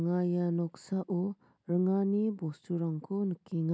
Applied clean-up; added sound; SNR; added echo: none; none; none; none.